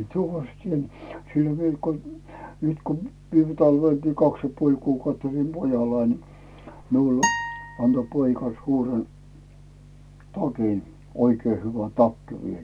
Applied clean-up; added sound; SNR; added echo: none; Acoustic guitar; 5 dB; none.